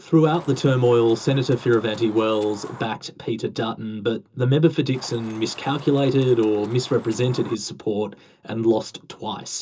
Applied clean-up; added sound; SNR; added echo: none; Chicken, rooster; 20 dB; reverberation time 0.2 s.